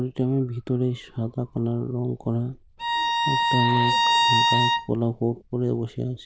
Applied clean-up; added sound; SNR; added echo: neural diffusion model UNIVERSE++.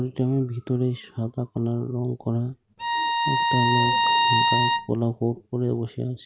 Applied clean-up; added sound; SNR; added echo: neural mask model RNNoise.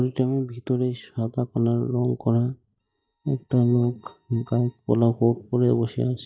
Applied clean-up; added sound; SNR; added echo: neural mask model DeepFilterNet 3.